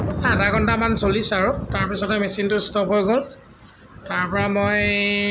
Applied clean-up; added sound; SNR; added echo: none; Thunder; 8 dB; none.